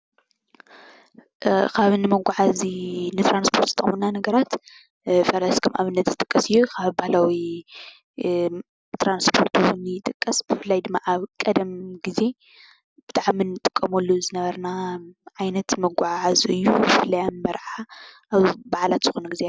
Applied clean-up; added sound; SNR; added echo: none; none; none; none.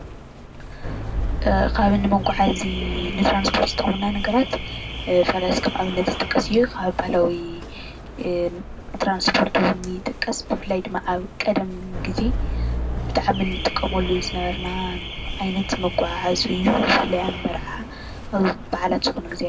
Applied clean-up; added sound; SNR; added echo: none; Alarm / Car; 6 dB; reverberation time 0.3 s.